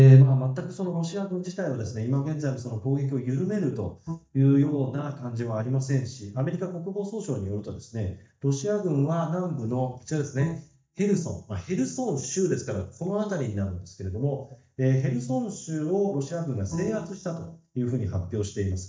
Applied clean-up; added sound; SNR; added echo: neural mask model DeepFilterNet 3.